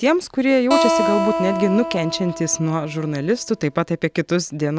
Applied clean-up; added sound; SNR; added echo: none; Acoustic guitar; 4 dB; none.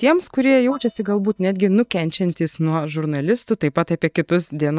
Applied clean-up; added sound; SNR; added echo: neural mask model DeepFilterNet 3.